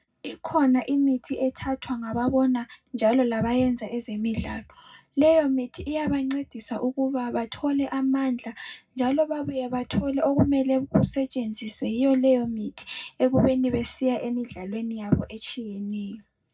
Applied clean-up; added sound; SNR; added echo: none; none; none; reverberation time 0.4 s.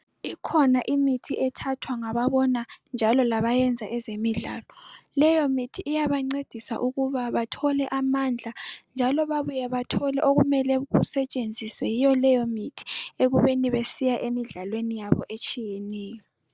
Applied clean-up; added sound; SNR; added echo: none; none; none; none.